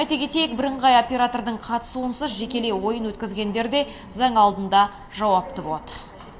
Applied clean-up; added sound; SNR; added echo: none; none; none; reverberation time 0.5 s.